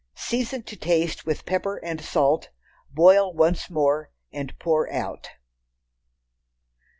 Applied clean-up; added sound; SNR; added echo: none; none; none; none.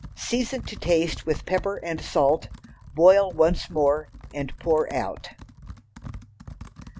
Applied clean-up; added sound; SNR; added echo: none; Computer keyboard; 16 dB; none.